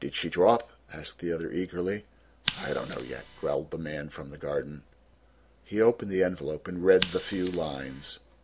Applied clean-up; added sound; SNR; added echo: none; Scissors; 14 dB; none.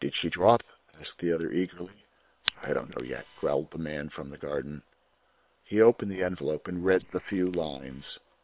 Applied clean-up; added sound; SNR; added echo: neural separator model SepFormer WHAM!.